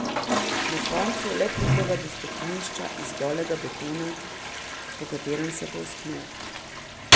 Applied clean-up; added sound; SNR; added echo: none; Toilet flush; -5 dB; none.